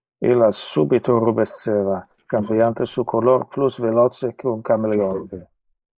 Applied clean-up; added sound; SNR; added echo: neural mask model Resemble Enhance denoiser.